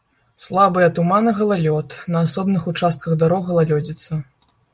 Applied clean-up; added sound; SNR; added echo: none; none; none; none.